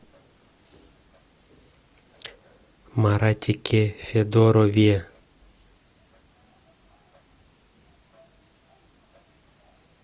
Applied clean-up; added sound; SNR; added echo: none; none; none; none.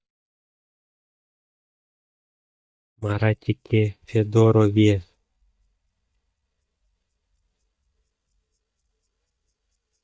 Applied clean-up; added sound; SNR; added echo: neural mask model DeepFilterNet 3.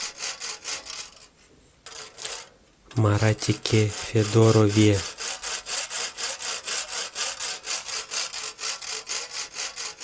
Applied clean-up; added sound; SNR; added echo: none; Sawing; 7 dB; none.